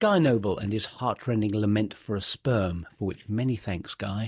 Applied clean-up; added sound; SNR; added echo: neural mask model DeepFilterNet 3.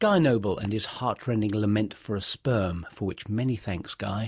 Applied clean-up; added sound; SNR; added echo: none; none; none; none.